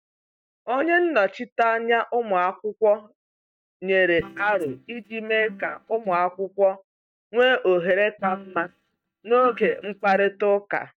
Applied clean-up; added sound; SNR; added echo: neural mask model DeepFilterNet 3.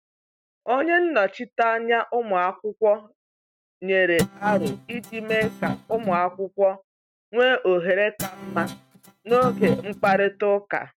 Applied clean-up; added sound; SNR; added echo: neural mask model RNNoise.